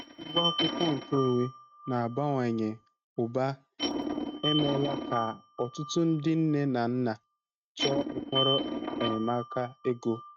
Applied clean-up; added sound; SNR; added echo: neural mask model RNNoise.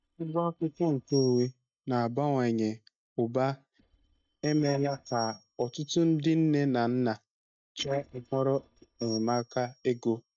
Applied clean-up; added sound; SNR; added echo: neural mask model DeepFilterNet 3.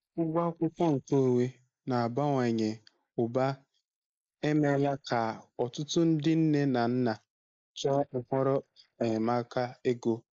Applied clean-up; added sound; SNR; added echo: neural mask model Resemble Enhance denoiser.